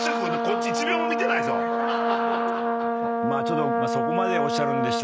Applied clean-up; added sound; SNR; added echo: none; Brass instrument; -4 dB; none.